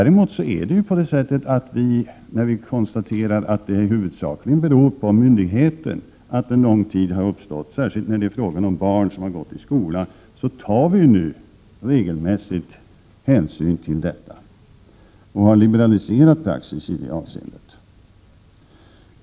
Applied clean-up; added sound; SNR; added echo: none; none; none; none.